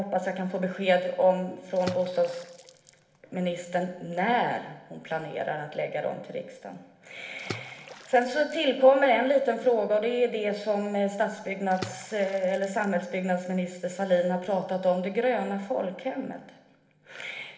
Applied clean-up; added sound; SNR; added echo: none; Water / Splash, splatter; 19 dB; reverberation time 1.1 s.